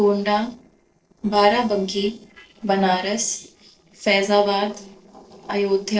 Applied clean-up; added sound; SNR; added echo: neural separator model SepFormer DNS4.